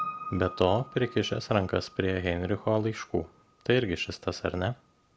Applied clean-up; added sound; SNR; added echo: none; Piano; 16 dB; none.